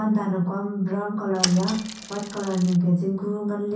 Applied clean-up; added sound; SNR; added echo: none; Mechanisms / Bicycle; 8 dB; reverberation time 0.6 s.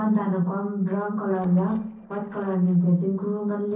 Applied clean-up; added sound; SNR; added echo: neural separator model SepFormer DNS4.